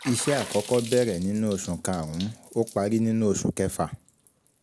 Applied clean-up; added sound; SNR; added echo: none; Water / Splash, splatter; 15 dB; none.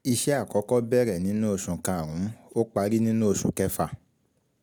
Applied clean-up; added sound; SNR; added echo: none; none; none; none.